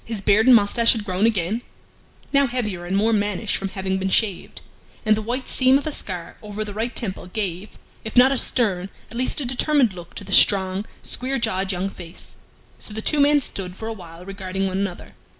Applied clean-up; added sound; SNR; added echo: none; none; none; none.